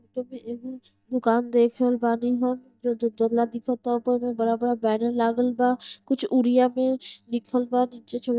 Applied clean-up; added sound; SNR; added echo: neural mask model DeepFilterNet 3.